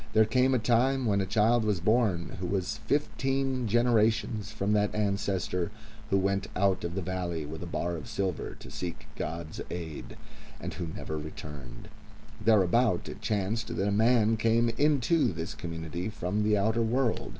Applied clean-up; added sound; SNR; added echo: none; none; none; none.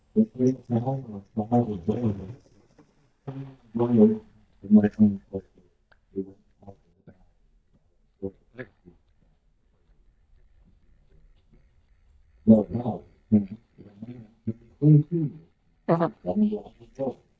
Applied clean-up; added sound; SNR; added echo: neural mask model DeepFilterNet 3.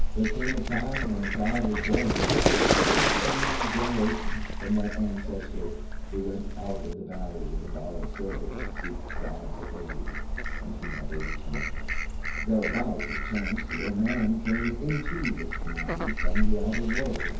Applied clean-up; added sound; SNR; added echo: none; Fowl; -4 dB; reverberation time 0.6 s.